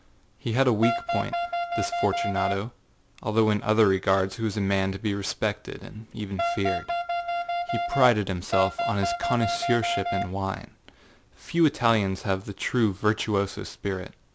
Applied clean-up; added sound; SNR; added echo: none; Wind instrument, woodwind instrument; 1 dB; none.